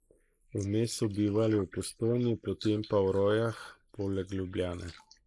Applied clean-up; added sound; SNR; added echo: neural mask model Resemble Enhance denoiser.